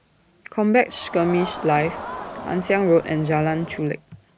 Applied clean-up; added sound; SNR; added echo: none; Crowd; 12 dB; none.